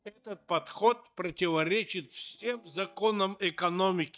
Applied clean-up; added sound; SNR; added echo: neural mask model DeepFilterNet 3.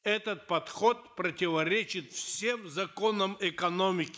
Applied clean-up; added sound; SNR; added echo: neural mask model Resemble Enhance denoiser.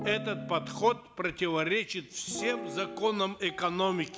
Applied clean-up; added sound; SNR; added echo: none; Guitar; 11 dB; none.